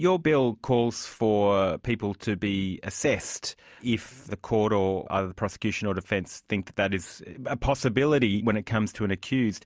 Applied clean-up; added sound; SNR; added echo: none; none; none; none.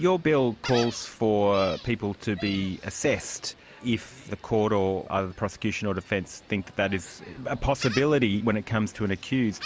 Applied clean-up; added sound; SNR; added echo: none; Gull, seagull; 17 dB; none.